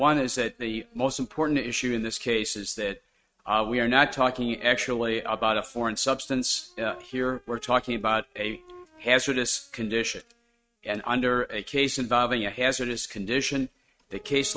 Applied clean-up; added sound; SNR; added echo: neural mask model RNNoise.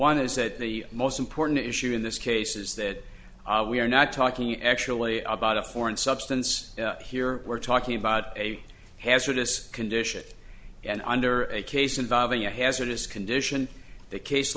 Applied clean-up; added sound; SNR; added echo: none; none; none; none.